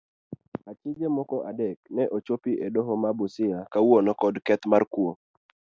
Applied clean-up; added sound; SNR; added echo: none; none; none; none.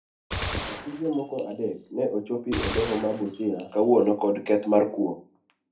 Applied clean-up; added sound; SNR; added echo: none; Gunshot, gunfire; 10 dB; reverberation time 0.3 s.